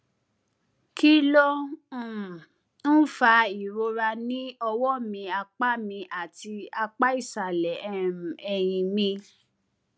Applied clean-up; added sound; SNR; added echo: none; none; none; none.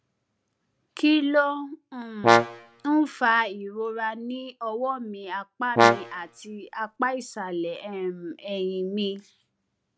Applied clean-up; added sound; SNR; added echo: none; Brass instrument; -5 dB; none.